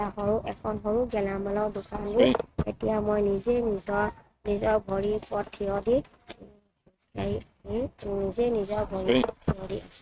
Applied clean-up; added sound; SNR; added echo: neural mask model RNNoise.